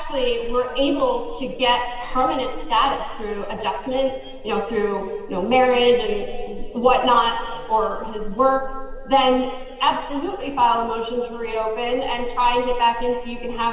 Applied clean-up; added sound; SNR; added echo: none; Buzz; 11 dB; reverberation time 2.3 s.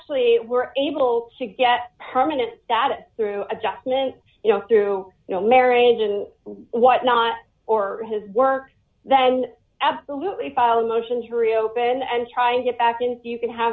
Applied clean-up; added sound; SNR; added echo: none; none; none; none.